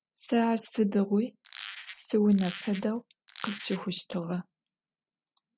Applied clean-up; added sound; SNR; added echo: none; Squeak; 14 dB; none.